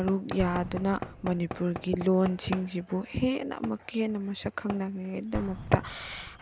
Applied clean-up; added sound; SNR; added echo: none; Explosion + Knock / Wood; 11 dB; none.